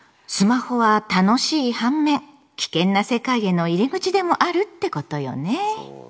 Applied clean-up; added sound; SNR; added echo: none; none; none; none.